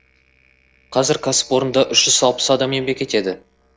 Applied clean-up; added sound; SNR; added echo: neural separator model SepFormer DNS4.